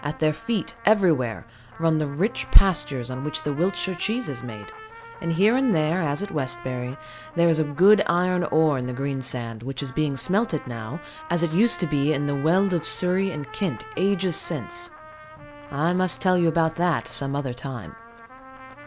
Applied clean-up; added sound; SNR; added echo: none; Trumpet; 19 dB; none.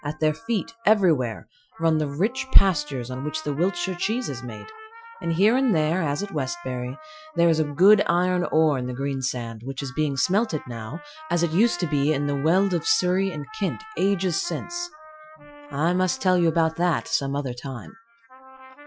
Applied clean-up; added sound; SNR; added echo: classical method Wiener filter.